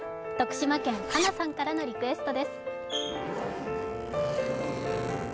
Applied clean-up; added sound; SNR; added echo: none; Zipper (clothing); 7 dB; none.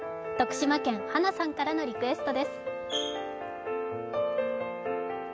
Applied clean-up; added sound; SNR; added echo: none; none; none; none.